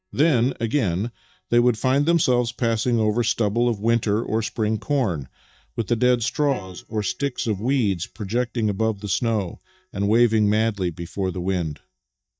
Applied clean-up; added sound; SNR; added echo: neural mask model DeepFilterNet 3.